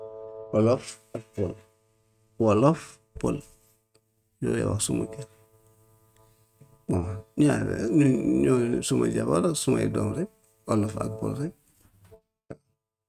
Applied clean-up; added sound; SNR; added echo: neural mask model RNNoise.